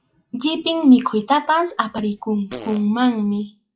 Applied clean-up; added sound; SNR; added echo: classical method log-MMSE.